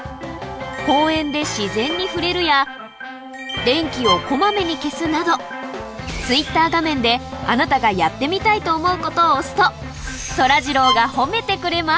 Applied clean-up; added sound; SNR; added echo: none; Bowed string instrument; 6 dB; none.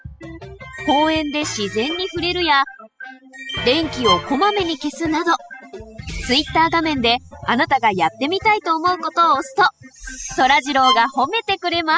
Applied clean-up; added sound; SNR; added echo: classical method spectral subtraction.